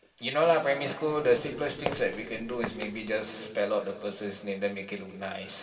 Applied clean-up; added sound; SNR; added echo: none; Walk, footsteps; 11 dB; reverberation time 2.5 s.